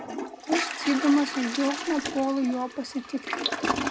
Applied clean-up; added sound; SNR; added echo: none; Toilet flush; 4 dB; none.